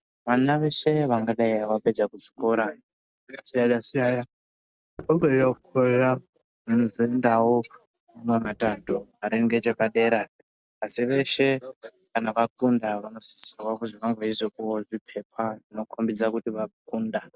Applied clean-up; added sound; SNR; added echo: none; Knock; 15 dB; none.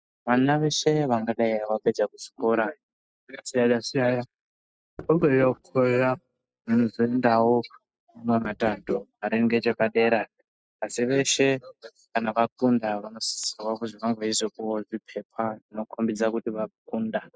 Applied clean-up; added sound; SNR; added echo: classical method spectral subtraction.